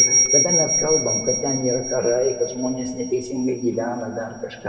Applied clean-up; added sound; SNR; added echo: none; Bell; 0 dB; reverberation time 1.9 s.